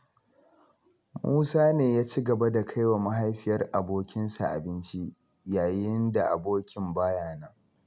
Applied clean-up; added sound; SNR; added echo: none; none; none; none.